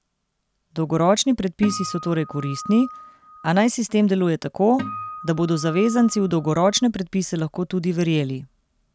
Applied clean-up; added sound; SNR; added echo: none; Acoustic guitar; 13 dB; none.